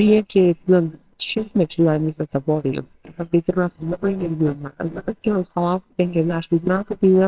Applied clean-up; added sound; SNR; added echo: neural separator model SepFormer WHAMR!.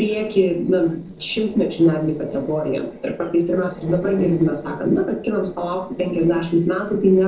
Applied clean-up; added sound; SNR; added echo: neural separator model SepFormer DNS4.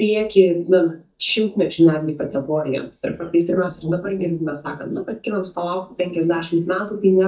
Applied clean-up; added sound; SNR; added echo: neural mask model DeepFilterNet 3.